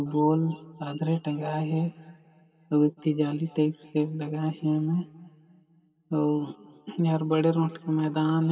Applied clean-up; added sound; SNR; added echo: none; none; none; reverberation time 2.4 s.